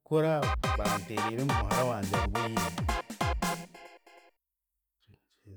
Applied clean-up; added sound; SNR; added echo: none; Drum kit; -3 dB; none.